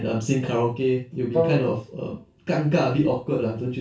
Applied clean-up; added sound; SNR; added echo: none; Wind instrument, woodwind instrument; 2 dB; reverberation time 0.2 s.